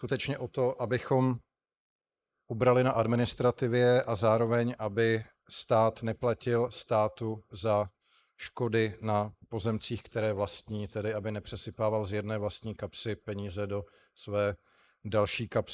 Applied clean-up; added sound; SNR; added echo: neural mask model Resemble Enhance denoiser.